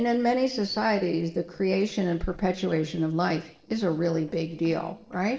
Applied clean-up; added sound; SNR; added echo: neural separator model SepFormer DNS4.